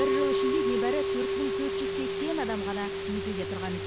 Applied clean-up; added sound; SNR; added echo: none; Musical instrument; -5 dB; none.